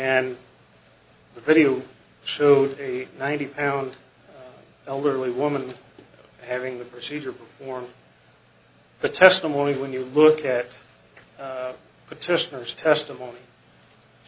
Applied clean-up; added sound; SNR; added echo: none; none; none; none.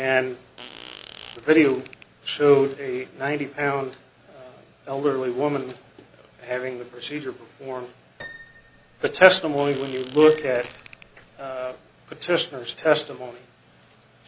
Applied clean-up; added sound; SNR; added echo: none; Fart + Piano; 19 dB; none.